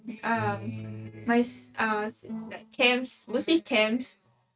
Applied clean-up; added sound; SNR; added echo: neural mask model RNNoise.